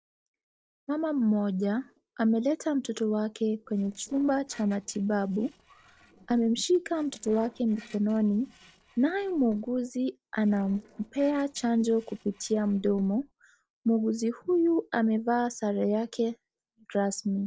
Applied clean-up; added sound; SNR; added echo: neural separator model SepFormer DNS4.